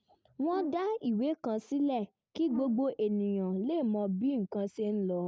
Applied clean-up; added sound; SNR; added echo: none; Brass instrument; 16 dB; none.